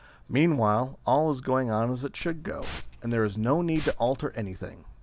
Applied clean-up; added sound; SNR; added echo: none; Liquid; 12 dB; none.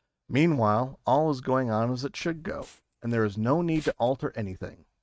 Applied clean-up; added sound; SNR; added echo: neural mask model RNNoise.